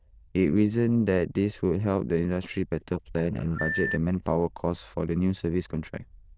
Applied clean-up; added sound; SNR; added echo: neural diffusion model UNIVERSE++.